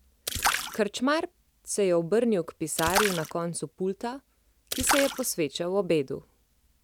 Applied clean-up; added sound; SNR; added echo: none; Splash, splatter; 5 dB; none.